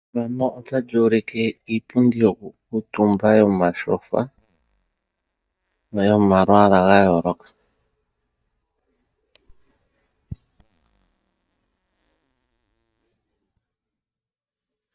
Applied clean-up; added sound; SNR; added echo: neural mask model DeepFilterNet 3.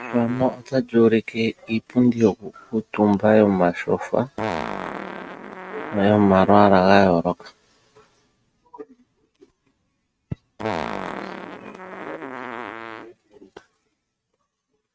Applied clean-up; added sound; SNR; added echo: neural mask model RNNoise.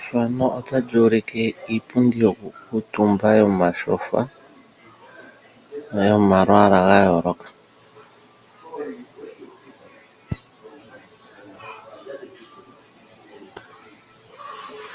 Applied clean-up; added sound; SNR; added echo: none; none; none; none.